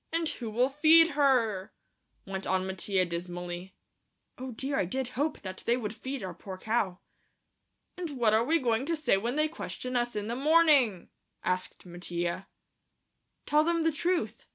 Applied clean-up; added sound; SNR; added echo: none; none; none; none.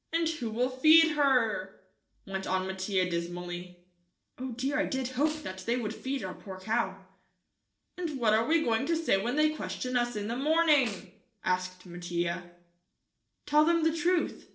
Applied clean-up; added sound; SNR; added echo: neural separator model SepFormer DNS4.